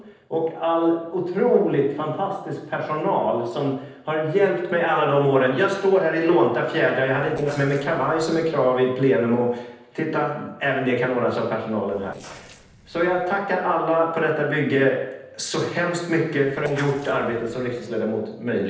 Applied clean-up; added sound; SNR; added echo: neural separator model SepFormer DNS4.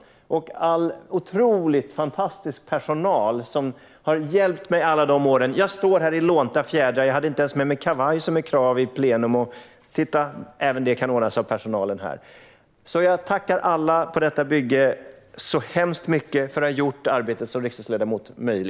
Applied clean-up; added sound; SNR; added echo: none; none; none; none.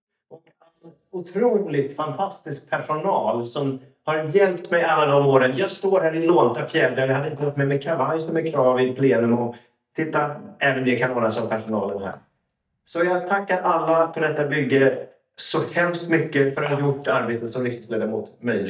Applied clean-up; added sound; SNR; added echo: neural mask model DeepFilterNet 3.